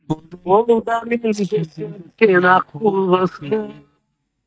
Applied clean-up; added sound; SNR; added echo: neural mask model DeepFilterNet 3.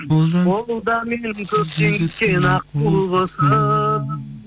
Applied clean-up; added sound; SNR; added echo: none; Tearing; 20 dB; none.